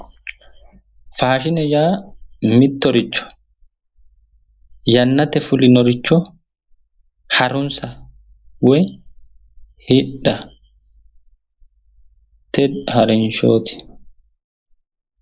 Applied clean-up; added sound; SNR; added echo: neural mask model Resemble Enhance denoiser.